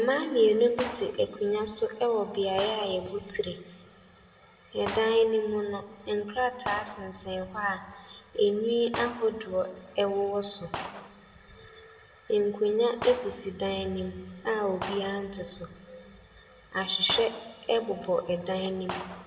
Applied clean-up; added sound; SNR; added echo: none; Gunshot, gunfire; 15 dB; reverberation time 1.5 s.